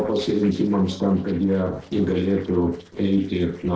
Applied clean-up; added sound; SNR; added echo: neural separator model SepFormer DNS4.